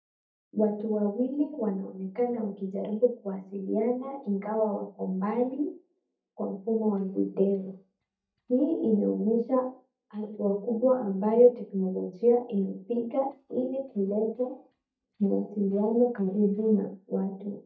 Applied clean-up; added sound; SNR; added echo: neural mask model DeepFilterNet 3.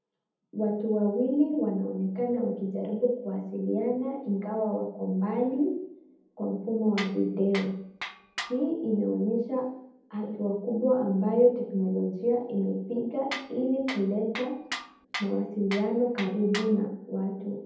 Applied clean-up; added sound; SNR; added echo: none; Tools; 11 dB; reverberation time 0.8 s.